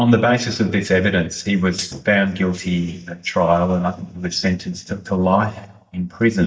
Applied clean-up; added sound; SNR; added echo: neural mask model DeepFilterNet 3.